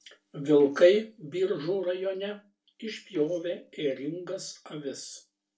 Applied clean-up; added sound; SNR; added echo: neural separator model SepFormer DNS4.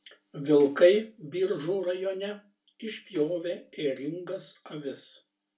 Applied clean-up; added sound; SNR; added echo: none; Tambourine; 15 dB; reverberation time 0.2 s.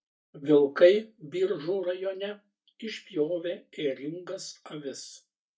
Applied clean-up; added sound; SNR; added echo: neural mask model DeepFilterNet 3.